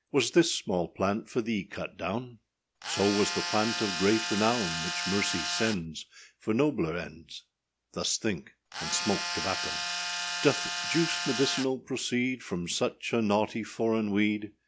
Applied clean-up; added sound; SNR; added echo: none; Tools; 3 dB; none.